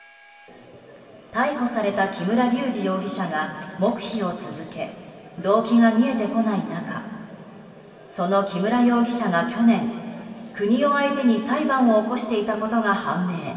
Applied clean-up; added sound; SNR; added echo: none; none; none; reverberation time 2.6 s.